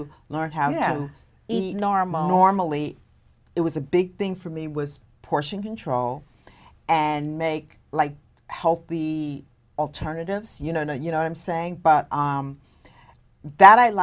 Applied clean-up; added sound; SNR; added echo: none; none; none; none.